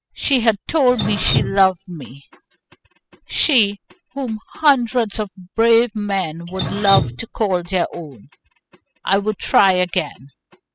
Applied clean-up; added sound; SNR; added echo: classical method spectral subtraction.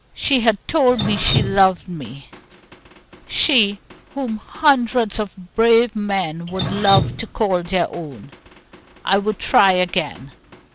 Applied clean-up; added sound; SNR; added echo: none; Drip; 10 dB; none.